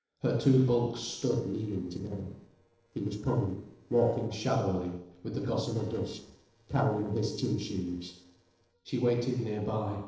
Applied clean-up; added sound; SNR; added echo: neural separator model SepFormer DNS4.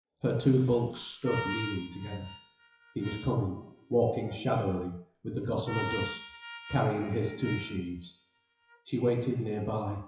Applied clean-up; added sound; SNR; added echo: classical method WPE with log-MMSE.